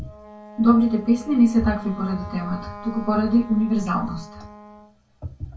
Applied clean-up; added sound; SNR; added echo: none; Wind instrument, woodwind instrument; 18 dB; reverberation time 0.2 s.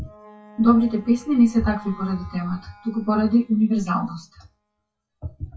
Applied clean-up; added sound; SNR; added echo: classical method WPE with log-MMSE.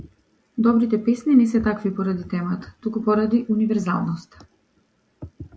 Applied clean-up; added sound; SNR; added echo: none; none; none; none.